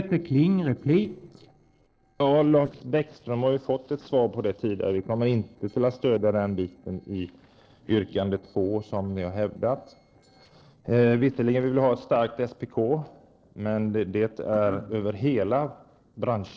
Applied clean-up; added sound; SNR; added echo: neural separator model SepFormer DNS4.